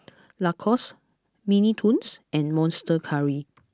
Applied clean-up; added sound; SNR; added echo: none; none; none; none.